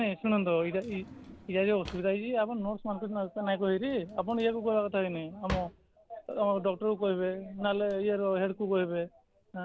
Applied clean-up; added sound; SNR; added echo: none; Drawer open or close; 18 dB; none.